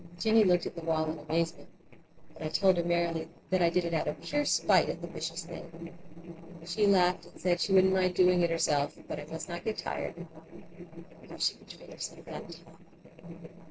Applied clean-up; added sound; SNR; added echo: neural separator model SepFormer DNS4.